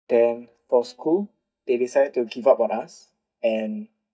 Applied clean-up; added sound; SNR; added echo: neural mask model DeepFilterNet 3.